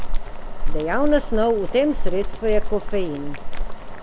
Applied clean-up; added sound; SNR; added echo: none; Boiling; -4 dB; reverberation time 1.0 s.